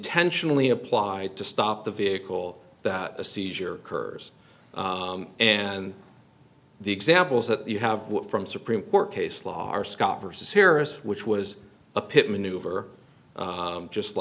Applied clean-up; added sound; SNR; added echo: none; none; none; none.